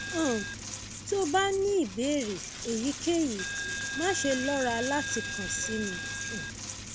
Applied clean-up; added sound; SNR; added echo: none; Coin (dropping); 5 dB; none.